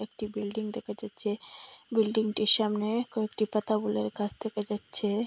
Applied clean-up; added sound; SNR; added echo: none; none; none; none.